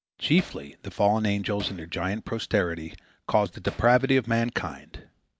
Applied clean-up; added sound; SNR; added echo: none; Hammer; 17 dB; none.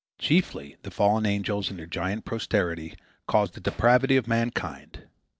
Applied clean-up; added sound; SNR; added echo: neural separator model SepFormer DNS4.